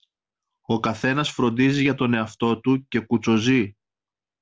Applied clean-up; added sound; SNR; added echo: none; none; none; none.